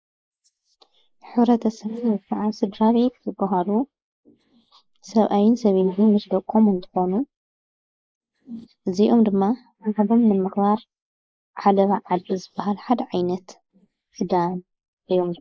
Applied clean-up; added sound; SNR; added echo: neural mask model Resemble Enhance denoiser.